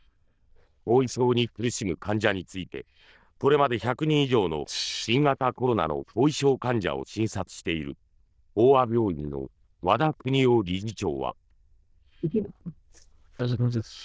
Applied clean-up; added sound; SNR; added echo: neural diffusion model UNIVERSE++.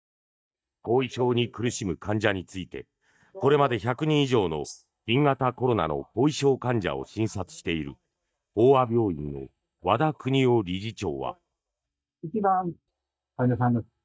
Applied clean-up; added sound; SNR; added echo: neural mask model DeepFilterNet 3.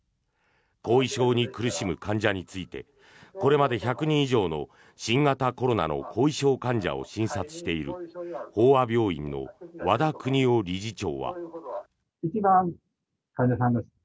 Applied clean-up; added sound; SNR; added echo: none; none; none; none.